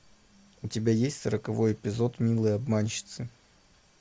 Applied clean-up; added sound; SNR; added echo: none; none; none; none.